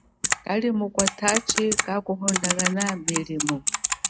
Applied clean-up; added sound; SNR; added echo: none; Typing; 0 dB; none.